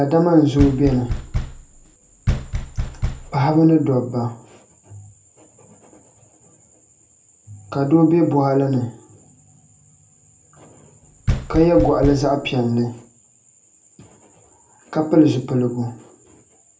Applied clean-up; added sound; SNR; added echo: none; Knock; 4 dB; reverberation time 0.3 s.